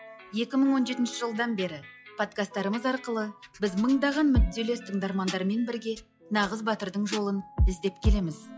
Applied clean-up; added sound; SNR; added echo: classical method log-MMSE.